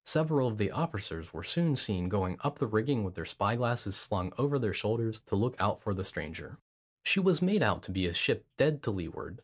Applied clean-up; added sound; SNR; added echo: none; none; none; none.